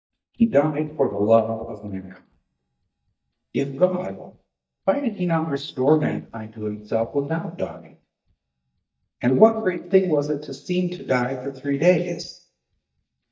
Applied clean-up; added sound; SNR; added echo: neural mask model DeepFilterNet 3.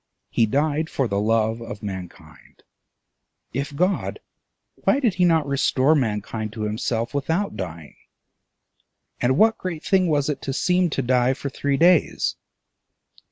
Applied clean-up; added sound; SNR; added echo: none; none; none; none.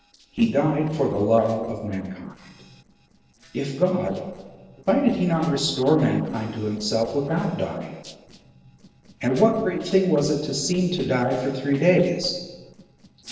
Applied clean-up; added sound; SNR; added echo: neural separator model SepFormer DNS4.